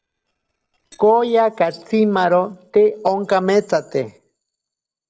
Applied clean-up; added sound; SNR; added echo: neural separator model SepFormer DNS4.